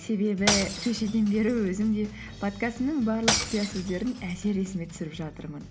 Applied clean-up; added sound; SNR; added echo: none; Shatter / Crushing; 6 dB; none.